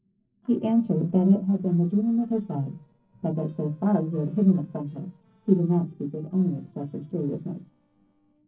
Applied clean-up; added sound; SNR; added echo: neural separator model SepFormer DNS4.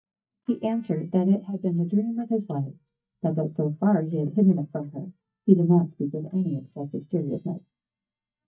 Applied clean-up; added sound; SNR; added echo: neural mask model DeepFilterNet 3.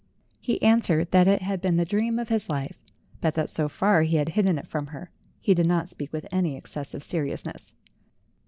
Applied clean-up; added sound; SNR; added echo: none; none; none; none.